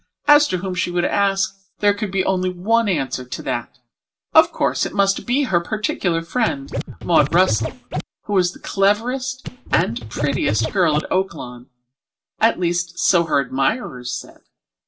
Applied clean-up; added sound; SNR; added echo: none; Scratching (performance technique); 4 dB; reverberation time 0.2 s.